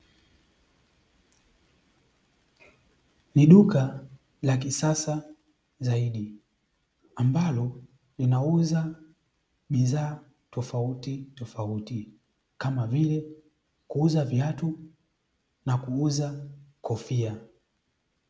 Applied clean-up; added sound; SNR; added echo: none; none; none; none.